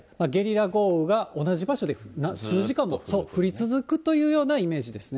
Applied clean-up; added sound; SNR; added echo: none; none; none; none.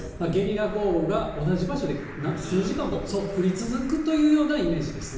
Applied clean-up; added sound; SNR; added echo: none; Traffic noise, roadway noise; 14 dB; reverberation time 0.9 s.